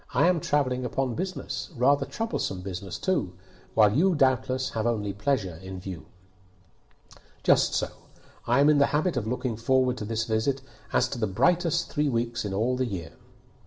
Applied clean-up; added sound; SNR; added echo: none; none; none; reverberation time 0.4 s.